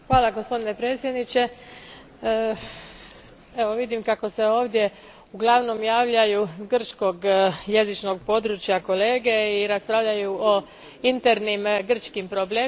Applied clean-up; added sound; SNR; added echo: none; none; none; none.